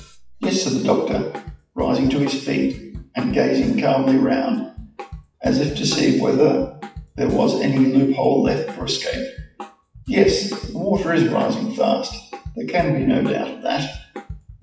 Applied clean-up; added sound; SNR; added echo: classical method WPE with log-MMSE.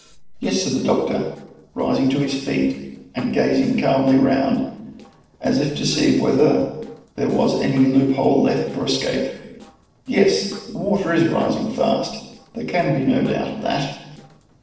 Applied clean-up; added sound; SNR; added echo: neural separator model SepFormer DNS4.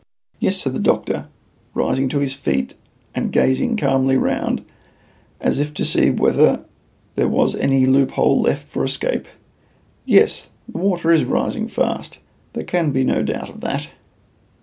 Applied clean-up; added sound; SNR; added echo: none; none; none; none.